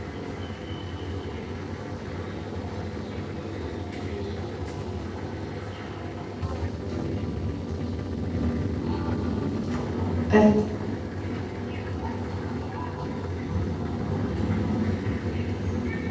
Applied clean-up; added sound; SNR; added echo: neural separator model SepFormer DNS4.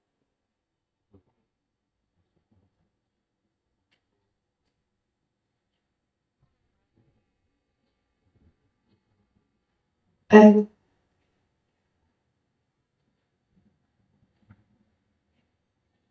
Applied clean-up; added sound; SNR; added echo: neural mask model DeepFilterNet 3.